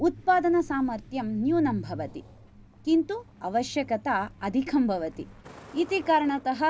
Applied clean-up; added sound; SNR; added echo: none; Truck; 18 dB; none.